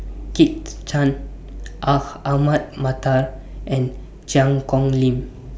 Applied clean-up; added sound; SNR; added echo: none; none; none; none.